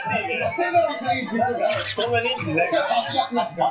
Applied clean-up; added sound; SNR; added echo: classical method WPE with log-MMSE.